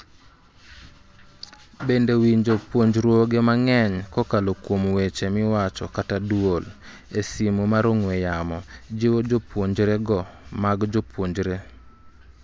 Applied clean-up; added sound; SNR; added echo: none; none; none; none.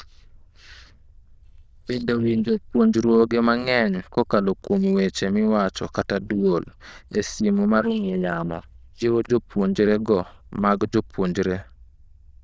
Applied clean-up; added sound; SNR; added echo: neural diffusion model UNIVERSE++.